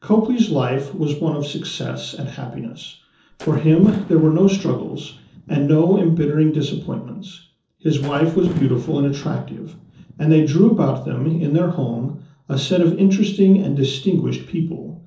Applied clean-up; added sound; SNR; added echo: neural separator model SepFormer DNS4.